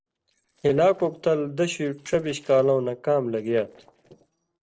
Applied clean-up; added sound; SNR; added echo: neural separator model SepFormer DNS4.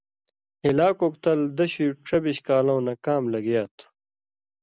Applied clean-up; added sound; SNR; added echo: none; none; none; none.